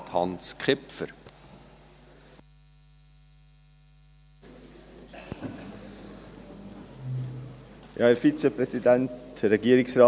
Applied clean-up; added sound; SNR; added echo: none; none; none; none.